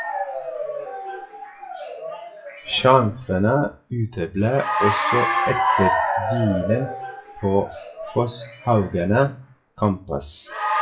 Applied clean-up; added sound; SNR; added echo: classical method WPE with log-MMSE.